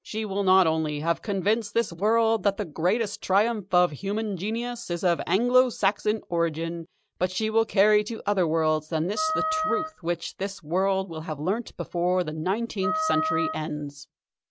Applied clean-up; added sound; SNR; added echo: none; Wind instrument, woodwind instrument; 5 dB; none.